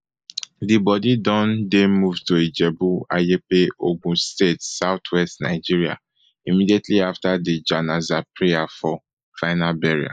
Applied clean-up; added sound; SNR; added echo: neural mask model Resemble Enhance denoiser.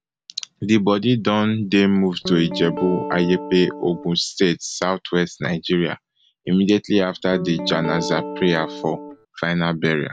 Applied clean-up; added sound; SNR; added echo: none; Guitar; 9 dB; none.